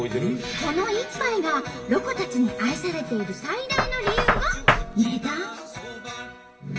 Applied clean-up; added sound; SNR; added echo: none; Knock; 4 dB; reverberation time 1.8 s.